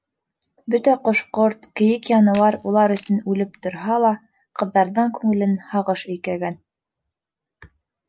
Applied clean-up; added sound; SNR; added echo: none; Camera; 17 dB; none.